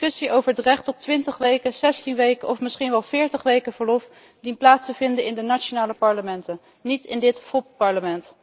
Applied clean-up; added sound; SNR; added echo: neural separator model SepFormer DNS4.